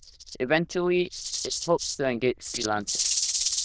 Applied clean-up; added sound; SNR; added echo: neural diffusion model UNIVERSE++.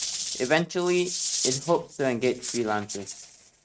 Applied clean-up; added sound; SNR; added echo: neural mask model RNNoise.